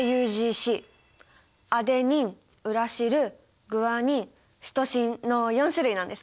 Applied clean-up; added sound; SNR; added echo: none; none; none; none.